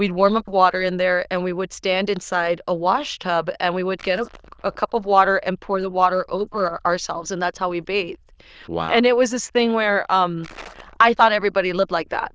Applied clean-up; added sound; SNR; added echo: neural diffusion model UNIVERSE++.